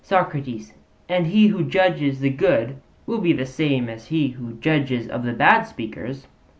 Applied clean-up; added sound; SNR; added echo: none; none; none; none.